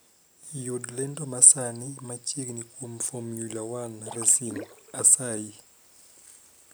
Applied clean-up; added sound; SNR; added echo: none; Splash, splatter; 15 dB; none.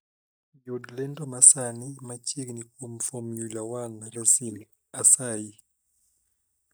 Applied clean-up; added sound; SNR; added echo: neural mask model DeepFilterNet 3.